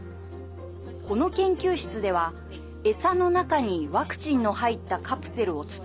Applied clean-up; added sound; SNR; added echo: none; none; none; none.